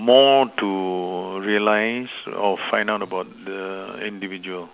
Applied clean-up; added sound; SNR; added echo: none; none; none; none.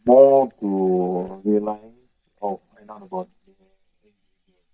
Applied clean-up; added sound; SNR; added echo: neural mask model DeepFilterNet 3.